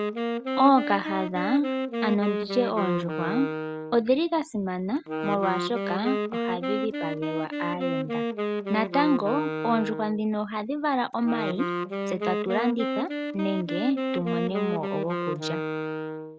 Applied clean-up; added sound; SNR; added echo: none; Wind instrument, woodwind instrument; 3 dB; none.